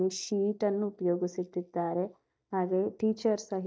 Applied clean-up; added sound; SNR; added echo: neural mask model DeepFilterNet 3.